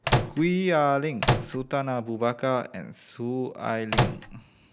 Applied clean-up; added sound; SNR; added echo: none; Microwave oven; -2 dB; none.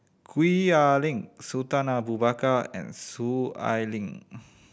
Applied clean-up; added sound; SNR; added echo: none; none; none; none.